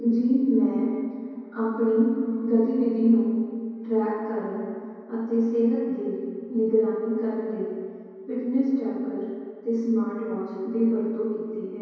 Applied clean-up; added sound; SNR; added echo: none; none; none; reverberation time 2.2 s.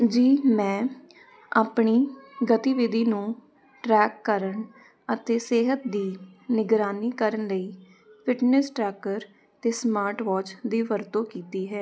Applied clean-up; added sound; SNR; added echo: none; none; none; none.